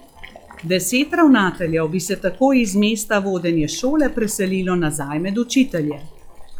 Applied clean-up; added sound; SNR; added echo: classical method log-MMSE.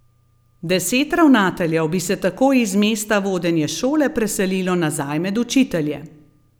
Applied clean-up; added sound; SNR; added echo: none; none; none; none.